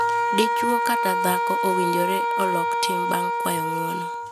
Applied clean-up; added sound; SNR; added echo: none; Wind instrument, woodwind instrument; -4 dB; none.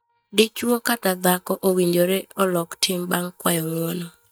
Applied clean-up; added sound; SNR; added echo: neural mask model DeepFilterNet 3.